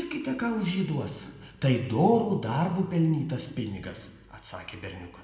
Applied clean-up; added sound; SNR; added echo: none; none; none; reverberation time 1.2 s.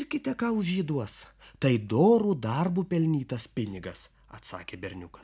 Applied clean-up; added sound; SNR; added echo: none; none; none; none.